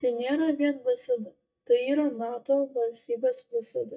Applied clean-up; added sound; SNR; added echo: neural mask model DeepFilterNet 3.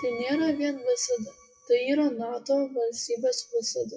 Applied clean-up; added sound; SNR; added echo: classical method WPE with log-MMSE.